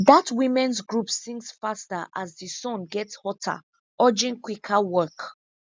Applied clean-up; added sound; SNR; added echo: none; none; none; none.